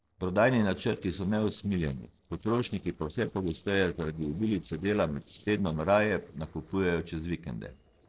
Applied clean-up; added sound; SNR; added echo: neural separator model SepFormer DNS4.